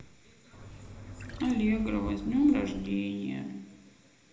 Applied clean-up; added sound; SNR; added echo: none; Trickle, dribble / Chirp, tweet; 11 dB; reverberation time 1.0 s.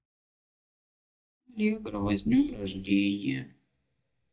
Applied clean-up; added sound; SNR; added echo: neural mask model DeepFilterNet 3.